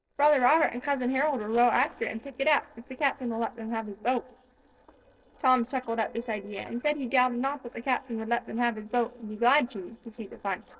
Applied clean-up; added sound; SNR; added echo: neural separator model SepFormer DNS4.